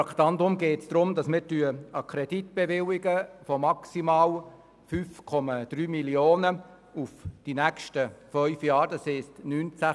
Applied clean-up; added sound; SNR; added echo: none; none; none; none.